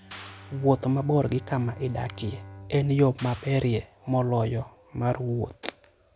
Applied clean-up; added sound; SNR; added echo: none; Bowed string instrument + Clapping; 19 dB; none.